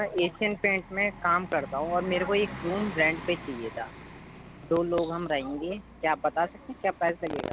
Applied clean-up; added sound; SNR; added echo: none; Bus; 15 dB; none.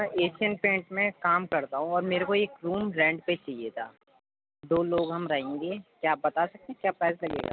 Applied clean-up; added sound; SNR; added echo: none; none; none; none.